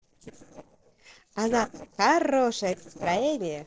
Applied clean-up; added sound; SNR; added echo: neural separator model SepFormer DNS4.